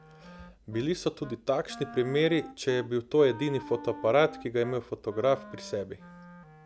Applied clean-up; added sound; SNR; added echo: none; Wind instrument, woodwind instrument; 17 dB; none.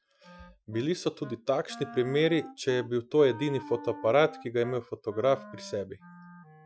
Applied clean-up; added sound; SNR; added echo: classical method Wiener filter.